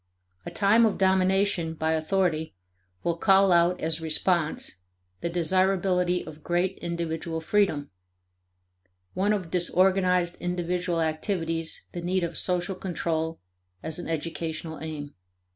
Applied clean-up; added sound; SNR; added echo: none; none; none; none.